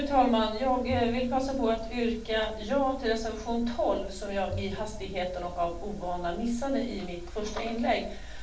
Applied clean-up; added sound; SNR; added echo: none; Bowed string instrument; 18 dB; reverberation time 0.4 s.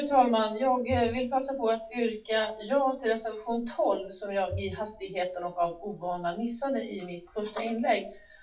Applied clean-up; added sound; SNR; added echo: classical method WPE with log-MMSE.